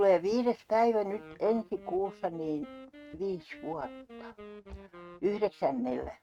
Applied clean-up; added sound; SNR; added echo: neural mask model RNNoise.